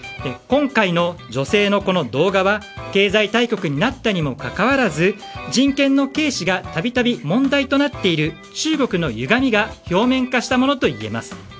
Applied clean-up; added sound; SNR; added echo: none; none; none; none.